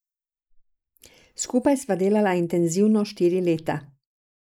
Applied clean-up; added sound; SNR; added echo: neural mask model Resemble Enhance denoiser.